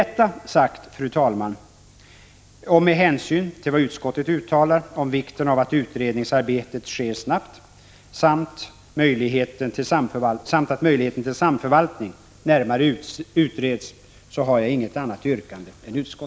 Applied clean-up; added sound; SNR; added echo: none; none; none; none.